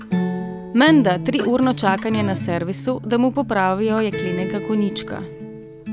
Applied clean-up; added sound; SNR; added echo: none; Acoustic guitar; 7 dB; none.